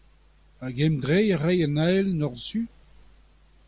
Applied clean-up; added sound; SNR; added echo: none; none; none; none.